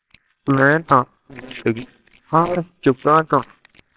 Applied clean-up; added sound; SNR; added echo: neural separator model SepFormer WHAMR!.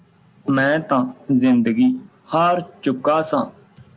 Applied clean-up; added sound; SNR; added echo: none; none; none; none.